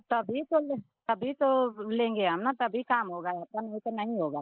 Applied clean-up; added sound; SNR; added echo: neural mask model Resemble Enhance denoiser.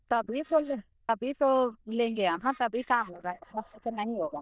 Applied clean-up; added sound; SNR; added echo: neural diffusion model UNIVERSE++.